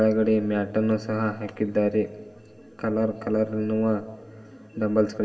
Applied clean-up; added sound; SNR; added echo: none; none; none; reverberation time 3.0 s.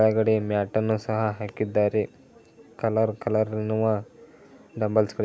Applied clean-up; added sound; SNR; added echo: none; none; none; none.